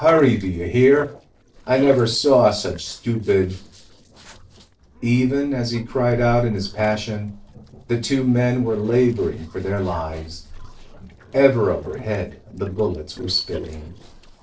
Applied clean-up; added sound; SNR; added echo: neural separator model SepFormer DNS4.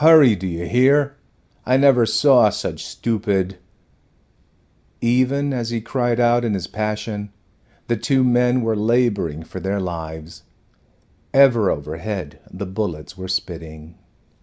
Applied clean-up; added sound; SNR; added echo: none; none; none; none.